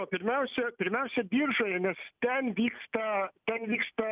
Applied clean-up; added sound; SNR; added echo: none; none; none; none.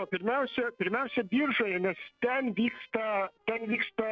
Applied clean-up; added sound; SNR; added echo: neural separator model SepFormer DNS4.